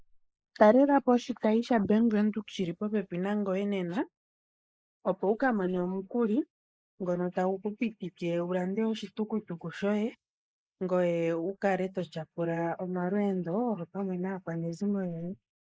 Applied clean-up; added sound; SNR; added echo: neural mask model Resemble Enhance denoiser.